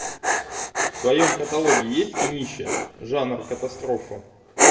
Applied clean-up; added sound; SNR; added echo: none; Dog; -2 dB; reverberation time 1.2 s.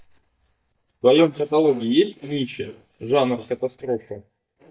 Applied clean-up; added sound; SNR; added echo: neural mask model DeepFilterNet 3.